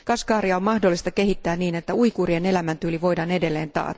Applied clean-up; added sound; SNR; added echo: none; none; none; none.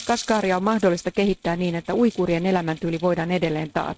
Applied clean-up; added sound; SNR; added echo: neural mask model RNNoise.